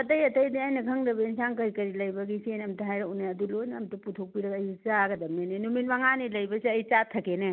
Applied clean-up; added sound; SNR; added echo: none; none; none; none.